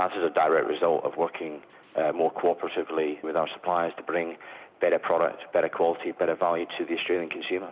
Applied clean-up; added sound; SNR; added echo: none; none; none; none.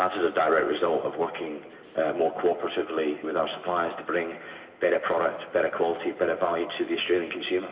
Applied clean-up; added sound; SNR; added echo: none; none; none; reverberation time 3.0 s.